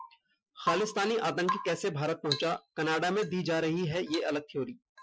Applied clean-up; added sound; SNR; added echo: classical method Wiener filter.